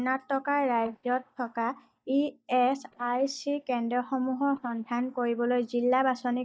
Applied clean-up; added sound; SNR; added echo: neural mask model DeepFilterNet 3.